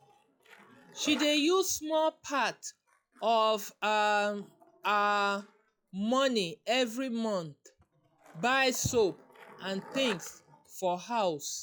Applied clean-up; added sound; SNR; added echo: classical method log-MMSE.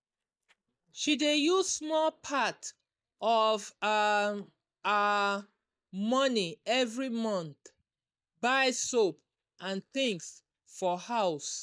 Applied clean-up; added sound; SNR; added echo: neural mask model DeepFilterNet 3.